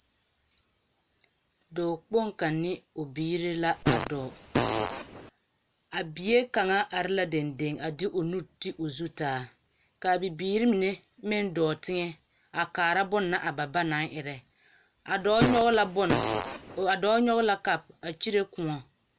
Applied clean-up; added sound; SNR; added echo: none; Fart; 1 dB; none.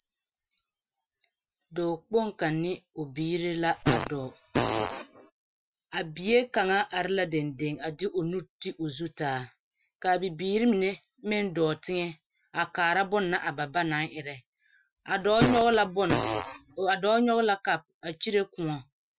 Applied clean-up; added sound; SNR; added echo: classical method Wiener filter.